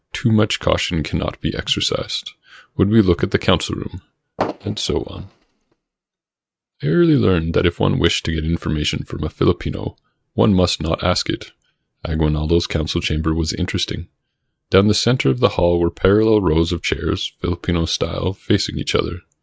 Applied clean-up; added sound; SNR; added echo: neural mask model RNNoise.